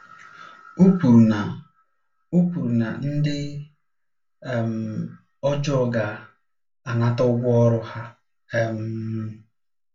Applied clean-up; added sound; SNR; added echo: none; none; none; reverberation time 0.2 s.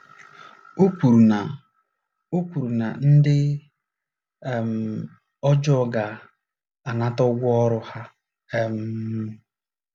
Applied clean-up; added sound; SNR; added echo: none; none; none; none.